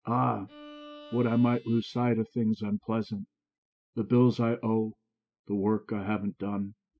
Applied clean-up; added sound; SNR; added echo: classical method spectral subtraction.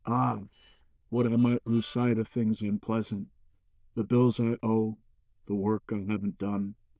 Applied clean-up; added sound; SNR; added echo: neural diffusion model UNIVERSE++.